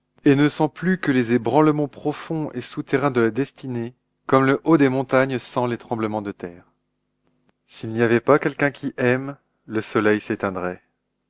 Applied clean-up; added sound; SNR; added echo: none; none; none; none.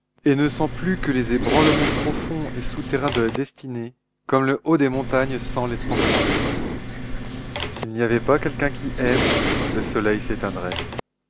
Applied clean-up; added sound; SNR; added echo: none; Respiratory sounds; 0 dB; none.